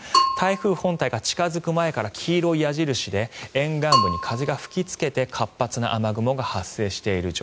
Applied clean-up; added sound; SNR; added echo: none; Bell / Percussion; 5 dB; none.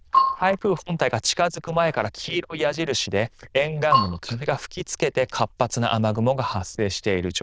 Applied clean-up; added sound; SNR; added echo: neural diffusion model UNIVERSE++.